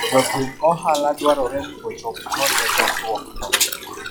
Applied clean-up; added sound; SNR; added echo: classical method log-MMSE.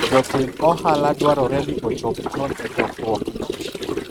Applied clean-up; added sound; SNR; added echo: neural mask model RNNoise.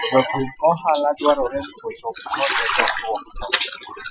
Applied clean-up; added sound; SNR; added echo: classical method Wiener filter.